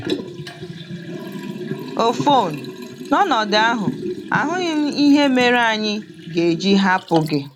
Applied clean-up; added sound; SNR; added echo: none; Liquid; 10 dB; none.